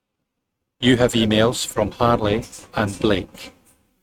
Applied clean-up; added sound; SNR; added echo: neural mask model RNNoise.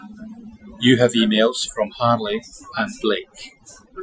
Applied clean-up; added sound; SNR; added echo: classical method Wiener filter.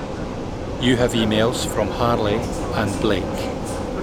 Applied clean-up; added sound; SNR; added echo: none; Vehicle; 2 dB; none.